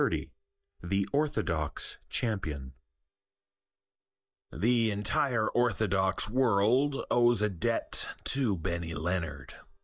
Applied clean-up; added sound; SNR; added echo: neural mask model DeepFilterNet 3.